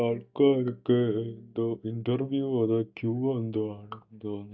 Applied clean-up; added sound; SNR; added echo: neural mask model DeepFilterNet 3.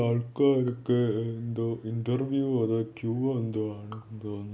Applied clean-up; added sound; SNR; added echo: none; none; none; none.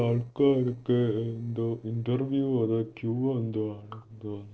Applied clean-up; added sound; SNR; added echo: neural separator model SepFormer DNS4.